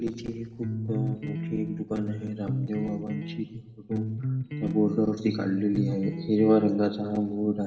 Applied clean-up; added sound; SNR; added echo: none; Electric guitar; 5 dB; reverberation time 2.9 s.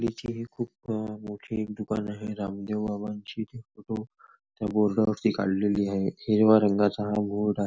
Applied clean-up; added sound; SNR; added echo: none; none; none; none.